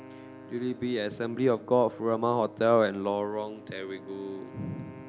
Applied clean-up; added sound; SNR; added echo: none; Bowed string instrument + Wind instrument, woodwind instrument; 18 dB; none.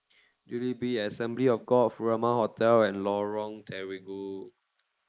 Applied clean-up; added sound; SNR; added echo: neural mask model Resemble Enhance denoiser.